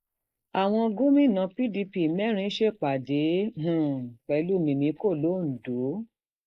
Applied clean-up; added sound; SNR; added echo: neural mask model Resemble Enhance denoiser.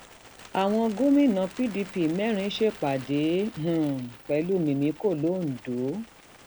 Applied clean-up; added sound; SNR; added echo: none; Bird; 20 dB; none.